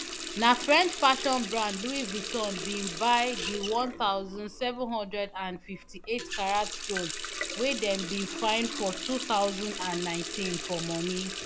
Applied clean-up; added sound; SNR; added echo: none; Water tap, faucet; 7 dB; none.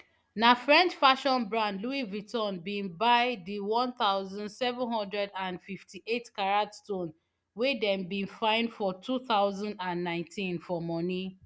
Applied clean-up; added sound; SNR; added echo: none; none; none; none.